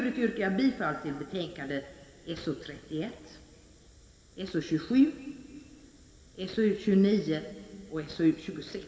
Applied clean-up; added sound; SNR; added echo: none; none; none; reverberation time 2.2 s.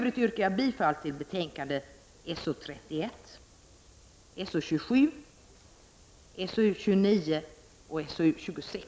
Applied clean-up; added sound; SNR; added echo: none; none; none; none.